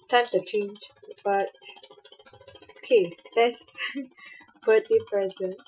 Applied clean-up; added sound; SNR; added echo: classical method Wiener filter.